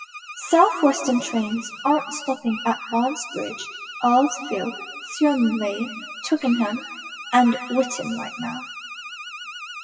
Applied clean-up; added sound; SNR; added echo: classical method WPE with log-MMSE.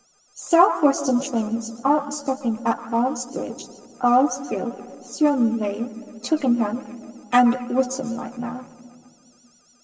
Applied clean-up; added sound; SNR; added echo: neural separator model SepFormer DNS4.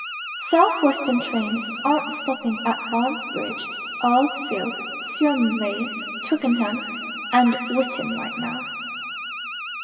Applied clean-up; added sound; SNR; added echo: none; Alarm; 8 dB; reverberation time 2.0 s.